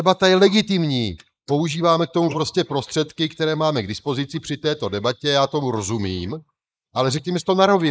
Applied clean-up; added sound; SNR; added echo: neural mask model Resemble Enhance denoiser.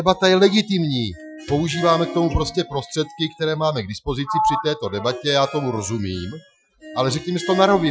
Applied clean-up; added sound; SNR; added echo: classical method Wiener filter.